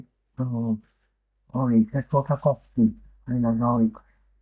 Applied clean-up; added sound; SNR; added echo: neural mask model DeepFilterNet 3.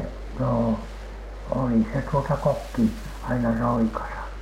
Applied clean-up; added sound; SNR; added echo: none; Aircraft; 20 dB; none.